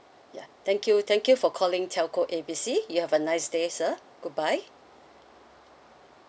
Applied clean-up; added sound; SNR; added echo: none; none; none; none.